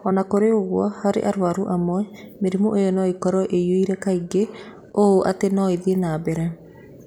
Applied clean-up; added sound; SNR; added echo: none; none; none; none.